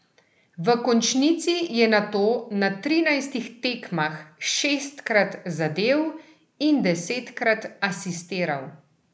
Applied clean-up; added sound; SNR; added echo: none; none; none; none.